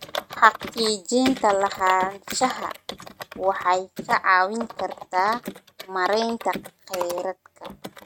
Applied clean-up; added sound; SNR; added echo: neural mask model RNNoise.